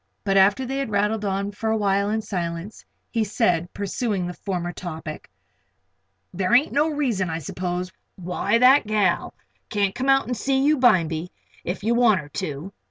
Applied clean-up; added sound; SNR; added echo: none; none; none; none.